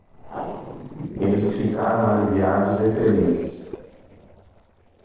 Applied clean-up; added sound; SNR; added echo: neural separator model SepFormer DNS4.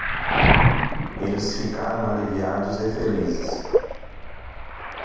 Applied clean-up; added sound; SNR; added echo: none; Waves, surf; -4 dB; reverberation time 1.2 s.